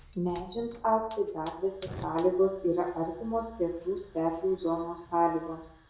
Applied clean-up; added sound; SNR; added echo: none; Hiss / Fire; 19 dB; reverberation time 0.7 s.